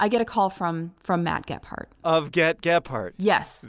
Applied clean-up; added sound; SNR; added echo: none; none; none; none.